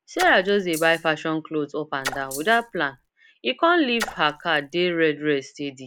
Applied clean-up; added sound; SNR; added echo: none; Splash, splatter + Rattle (instrument); 13 dB; none.